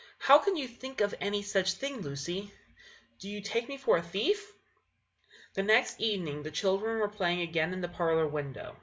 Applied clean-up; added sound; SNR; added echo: none; none; none; none.